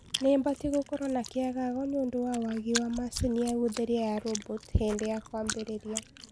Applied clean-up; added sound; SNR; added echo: none; Chewing, mastication; 12 dB; none.